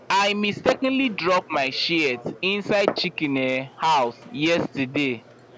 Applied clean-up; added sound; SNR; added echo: none; Glass; 12 dB; none.